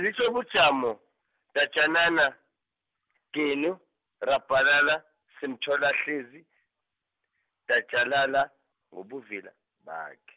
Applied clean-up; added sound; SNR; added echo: none; none; none; none.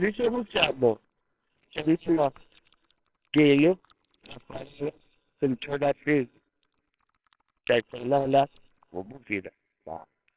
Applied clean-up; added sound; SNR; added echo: neural separator model SepFormer WHAMR!.